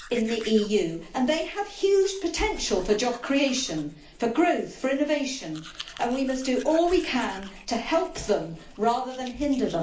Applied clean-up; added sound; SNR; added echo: none; Domestic sounds, home sounds; 20 dB; reverberation time 0.4 s.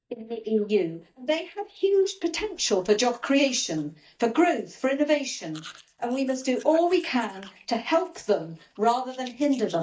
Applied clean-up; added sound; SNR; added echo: neural mask model DeepFilterNet 3.